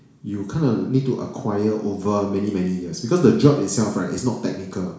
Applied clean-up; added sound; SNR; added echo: none; none; none; reverberation time 0.7 s.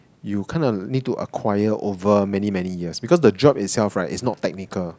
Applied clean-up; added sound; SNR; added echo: none; none; none; none.